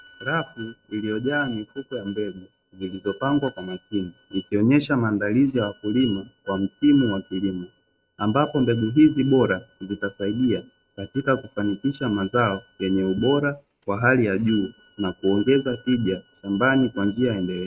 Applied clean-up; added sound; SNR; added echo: neural mask model RNNoise.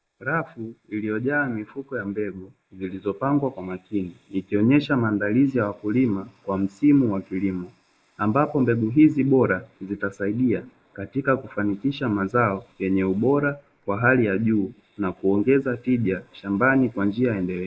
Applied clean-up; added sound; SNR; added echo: neural mask model Resemble Enhance denoiser.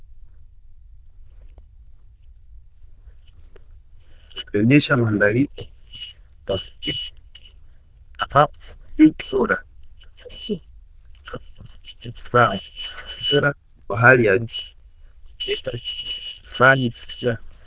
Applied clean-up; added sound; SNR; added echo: neural diffusion model UNIVERSE++.